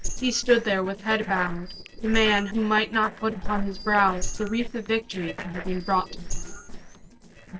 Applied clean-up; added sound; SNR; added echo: neural separator model SepFormer DNS4.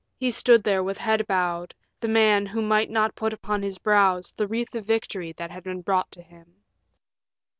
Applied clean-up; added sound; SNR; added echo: none; none; none; none.